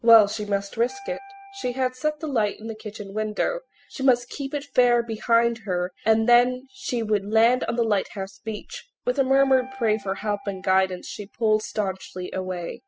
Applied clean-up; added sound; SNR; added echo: classical method spectral subtraction.